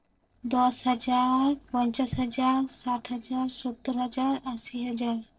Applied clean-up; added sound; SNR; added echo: neural separator model SepFormer DNS4.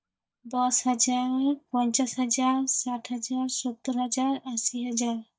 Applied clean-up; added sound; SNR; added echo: neural mask model DeepFilterNet 3.